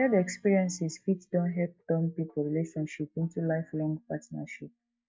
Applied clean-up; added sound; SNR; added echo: neural mask model DeepFilterNet 3.